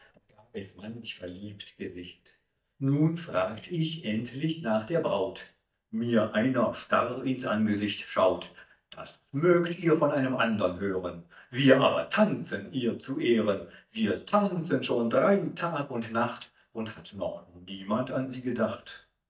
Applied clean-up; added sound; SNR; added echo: neural mask model DeepFilterNet 3.